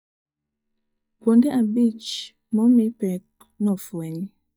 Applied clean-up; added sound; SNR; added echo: neural mask model DeepFilterNet 3.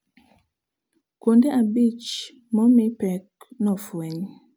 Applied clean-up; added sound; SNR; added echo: none; none; none; none.